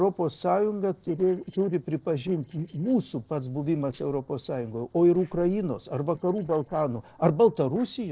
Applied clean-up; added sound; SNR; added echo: neural separator model SepFormer DNS4.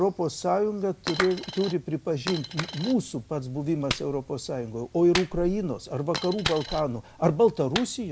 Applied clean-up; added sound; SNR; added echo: none; Coin (dropping) + Clapping; 10 dB; none.